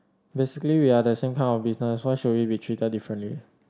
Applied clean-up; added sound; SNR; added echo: none; none; none; none.